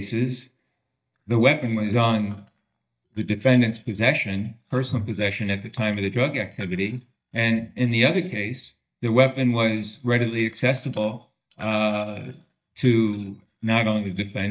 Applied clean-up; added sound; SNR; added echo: neural mask model DeepFilterNet 3.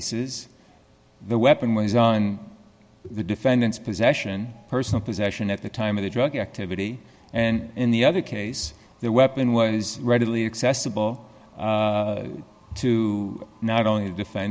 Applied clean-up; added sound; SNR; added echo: none; none; none; none.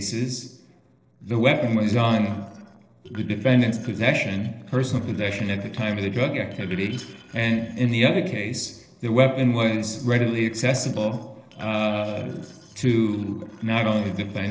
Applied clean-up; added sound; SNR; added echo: neural separator model SepFormer DNS4.